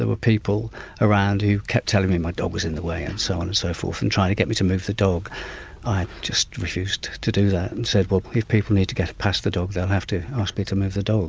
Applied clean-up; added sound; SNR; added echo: none; none; none; none.